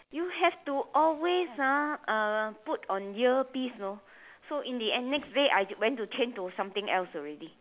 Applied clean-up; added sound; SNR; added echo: none; none; none; none.